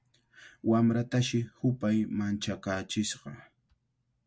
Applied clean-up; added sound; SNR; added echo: none; none; none; none.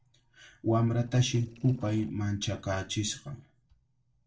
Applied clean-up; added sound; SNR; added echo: neural separator model SepFormer DNS4.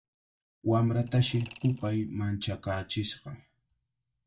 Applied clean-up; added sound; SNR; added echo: neural mask model DeepFilterNet 3.